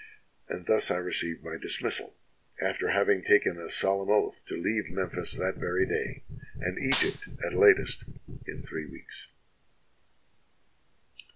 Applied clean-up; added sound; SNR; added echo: none; Gunshot, gunfire; 0 dB; none.